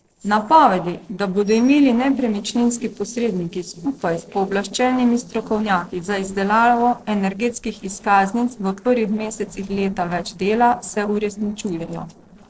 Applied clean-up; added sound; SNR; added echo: neural separator model SepFormer DNS4.